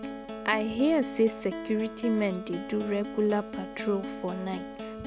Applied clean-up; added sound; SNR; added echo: none; Acoustic guitar; 9 dB; none.